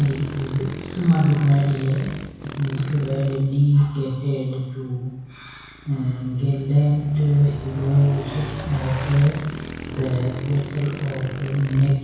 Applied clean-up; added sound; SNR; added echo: none; Motorcycle / Engine; 13 dB; reverberation time 1.1 s.